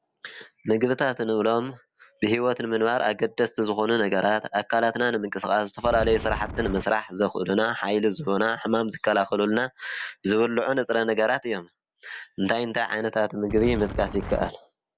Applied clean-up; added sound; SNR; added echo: none; Wind; 8 dB; none.